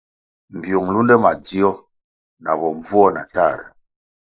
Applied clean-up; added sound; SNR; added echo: neural mask model Resemble Enhance denoiser.